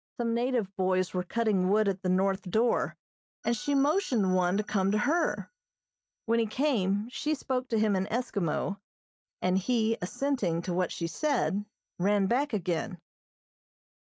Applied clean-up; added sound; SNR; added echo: neural mask model DeepFilterNet 3.